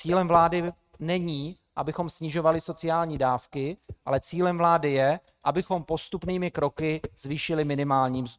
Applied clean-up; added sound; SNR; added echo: neural mask model RNNoise.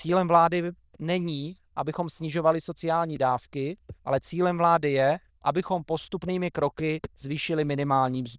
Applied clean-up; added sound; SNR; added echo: neural diffusion model UNIVERSE++.